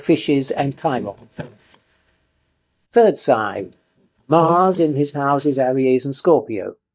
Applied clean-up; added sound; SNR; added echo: neural mask model DeepFilterNet 3.